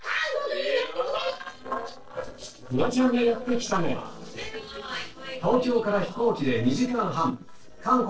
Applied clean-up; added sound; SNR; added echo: neural separator model SepFormer DNS4.